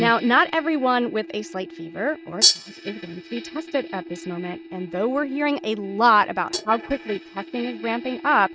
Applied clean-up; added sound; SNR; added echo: neural mask model RNNoise.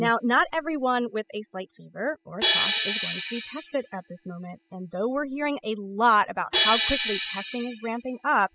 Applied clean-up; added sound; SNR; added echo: classical method spectral subtraction.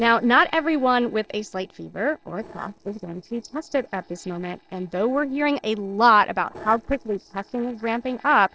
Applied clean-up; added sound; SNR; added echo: neural separator model SepFormer DNS4.